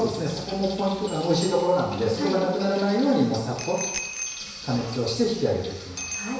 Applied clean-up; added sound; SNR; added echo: none; Bicycle bell; 14 dB; reverberation time 1.0 s.